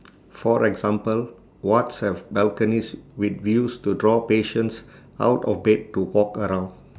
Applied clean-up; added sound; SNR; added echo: none; none; none; none.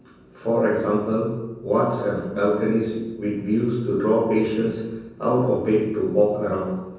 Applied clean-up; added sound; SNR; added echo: none; none; none; reverberation time 1.1 s.